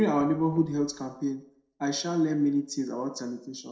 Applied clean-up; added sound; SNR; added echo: neural separator model SepFormer DNS4.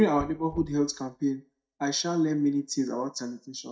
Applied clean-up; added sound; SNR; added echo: neural mask model DeepFilterNet 3.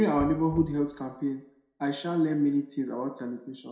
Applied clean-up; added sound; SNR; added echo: none; Knock; 18 dB; reverberation time 0.5 s.